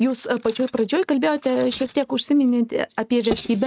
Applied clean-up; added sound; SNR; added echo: neural mask model RNNoise.